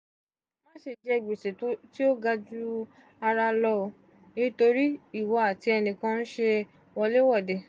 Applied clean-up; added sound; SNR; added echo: none; none; none; none.